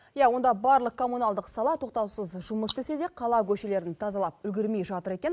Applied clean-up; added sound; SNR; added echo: neural mask model Resemble Enhance denoiser.